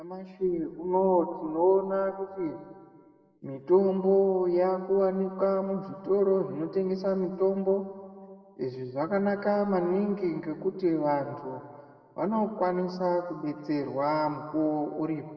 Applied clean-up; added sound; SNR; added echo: none; none; none; reverberation time 1.5 s.